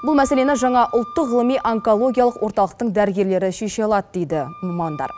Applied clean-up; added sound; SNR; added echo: none; Wind instrument, woodwind instrument; 18 dB; none.